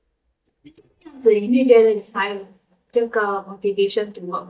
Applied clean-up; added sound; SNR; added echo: neural mask model DeepFilterNet 3.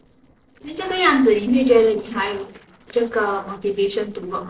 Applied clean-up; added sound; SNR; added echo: neural separator model SepFormer DNS4.